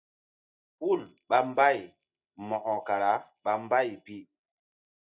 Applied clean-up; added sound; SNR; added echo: neural mask model DeepFilterNet 3.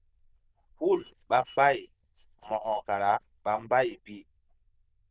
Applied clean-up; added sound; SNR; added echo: neural diffusion model UNIVERSE++.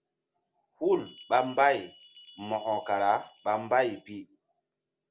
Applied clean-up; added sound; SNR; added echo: none; Bell; 20 dB; none.